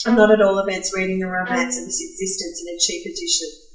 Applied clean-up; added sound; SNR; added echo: none; Bowed string instrument; 10 dB; reverberation time 0.5 s.